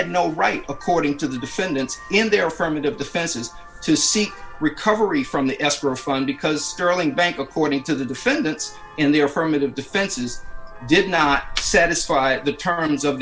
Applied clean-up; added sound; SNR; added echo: none; Vehicle horn, car horn, honking; 17 dB; none.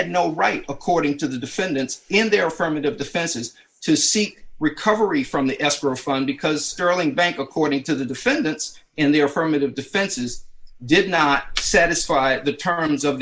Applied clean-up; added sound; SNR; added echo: neural mask model Resemble Enhance denoiser.